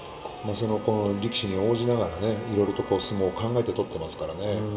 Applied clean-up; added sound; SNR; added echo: none; Wind instrument, woodwind instrument; 17 dB; reverberation time 0.6 s.